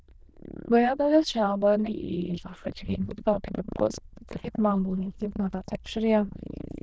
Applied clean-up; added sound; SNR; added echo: neural diffusion model UNIVERSE++.